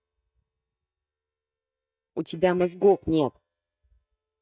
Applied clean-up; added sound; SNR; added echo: neural mask model DeepFilterNet 3.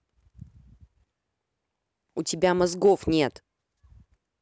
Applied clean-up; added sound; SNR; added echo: none; none; none; none.